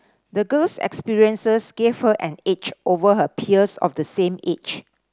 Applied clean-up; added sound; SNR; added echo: none; none; none; none.